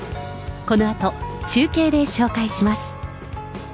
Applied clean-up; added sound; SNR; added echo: none; none; none; none.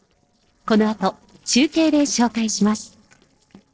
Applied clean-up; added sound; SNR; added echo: neural separator model SepFormer DNS4.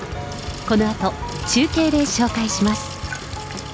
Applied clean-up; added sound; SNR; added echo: none; Sink (filling or washing) / Water tap, faucet; 12 dB; none.